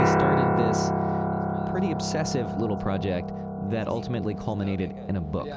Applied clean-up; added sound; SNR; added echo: none; Piano; -3 dB; none.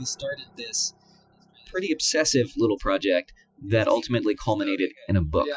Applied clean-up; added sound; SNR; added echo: classical method Wiener filter.